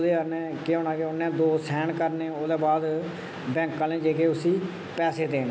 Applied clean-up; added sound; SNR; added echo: none; none; none; none.